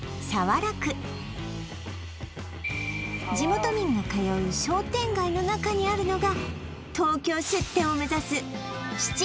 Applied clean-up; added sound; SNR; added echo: none; none; none; none.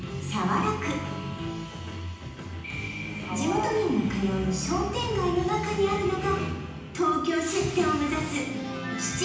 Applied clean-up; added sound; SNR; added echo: none; Acoustic guitar; 19 dB; reverberation time 0.9 s.